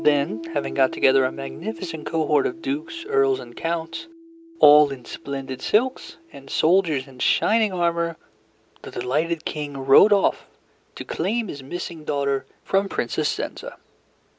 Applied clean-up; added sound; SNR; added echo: none; Piano; 18 dB; none.